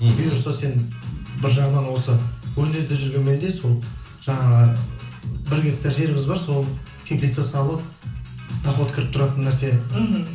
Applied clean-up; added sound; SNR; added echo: none; none; none; reverberation time 0.8 s.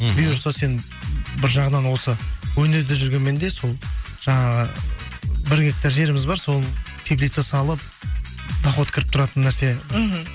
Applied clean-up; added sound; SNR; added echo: none; none; none; none.